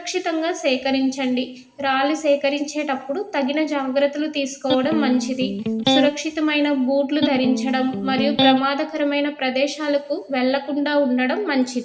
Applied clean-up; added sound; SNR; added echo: none; Electric guitar; 2 dB; reverberation time 0.7 s.